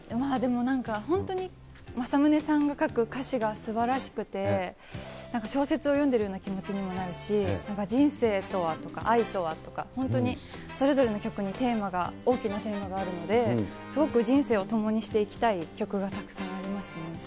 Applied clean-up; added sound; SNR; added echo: none; none; none; none.